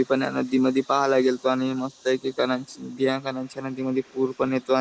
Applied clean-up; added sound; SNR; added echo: neural mask model Resemble Enhance denoiser.